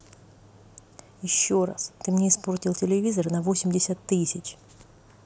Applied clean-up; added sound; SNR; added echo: none; none; none; none.